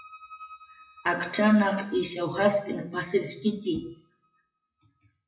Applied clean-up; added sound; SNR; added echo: classical method WPE with log-MMSE.